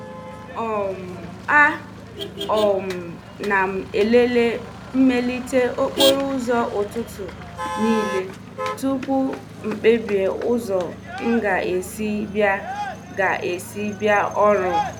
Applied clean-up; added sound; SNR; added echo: none; Motor vehicle (road); 10 dB; none.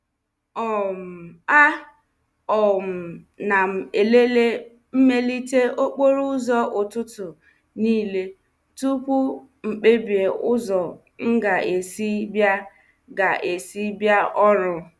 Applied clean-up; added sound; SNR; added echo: none; none; none; none.